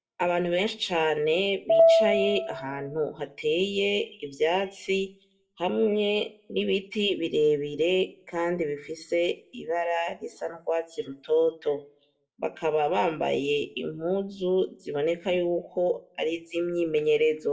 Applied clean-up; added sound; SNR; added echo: none; Piano; -3 dB; reverberation time 0.3 s.